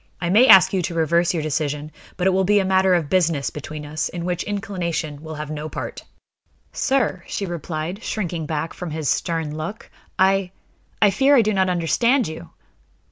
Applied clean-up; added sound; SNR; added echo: none; none; none; none.